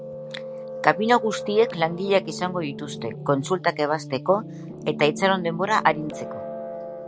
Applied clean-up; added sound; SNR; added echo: none; Piano; 10 dB; none.